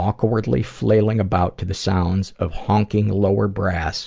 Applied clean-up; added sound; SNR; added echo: none; none; none; none.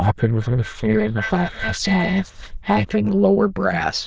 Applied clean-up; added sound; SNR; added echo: neural diffusion model UNIVERSE++.